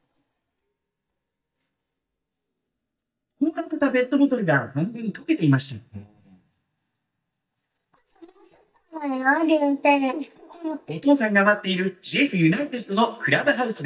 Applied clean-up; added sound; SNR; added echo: neural mask model DeepFilterNet 3.